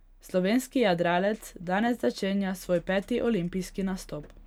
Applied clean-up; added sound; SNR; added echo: none; none; none; none.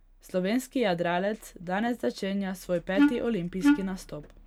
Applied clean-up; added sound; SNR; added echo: none; Wind instrument, woodwind instrument; -4 dB; none.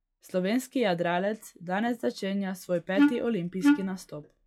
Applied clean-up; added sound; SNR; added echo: classical method log-MMSE.